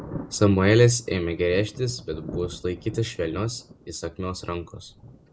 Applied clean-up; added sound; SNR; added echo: none; Thunder; 17 dB; none.